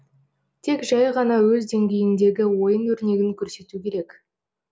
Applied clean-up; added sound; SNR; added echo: none; none; none; none.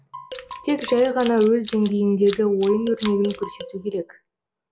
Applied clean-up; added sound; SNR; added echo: none; Tools + Marimba, xylophone; 13 dB; none.